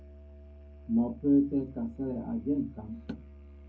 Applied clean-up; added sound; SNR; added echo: none; Musical instrument; 17 dB; reverberation time 0.4 s.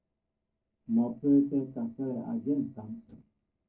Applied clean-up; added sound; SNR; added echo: neural separator model SepFormer DNS4.